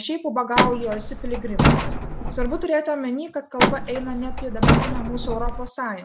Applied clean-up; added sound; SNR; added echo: none; Truck; -5 dB; none.